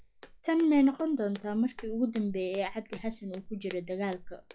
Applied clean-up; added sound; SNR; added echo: classical method log-MMSE.